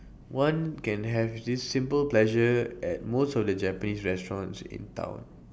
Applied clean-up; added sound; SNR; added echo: none; none; none; none.